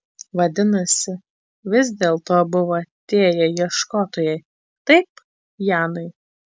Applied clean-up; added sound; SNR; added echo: none; none; none; none.